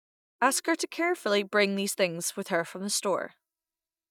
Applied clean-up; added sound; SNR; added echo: neural mask model DeepFilterNet 3.